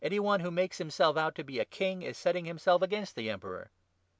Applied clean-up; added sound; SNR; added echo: none; none; none; none.